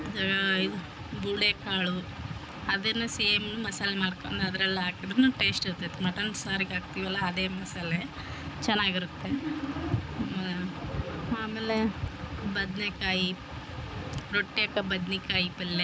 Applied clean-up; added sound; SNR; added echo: none; none; none; none.